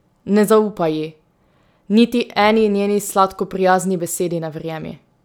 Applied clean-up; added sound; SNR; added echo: none; none; none; none.